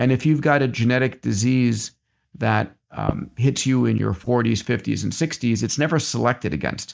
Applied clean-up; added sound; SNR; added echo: neural mask model DeepFilterNet 3.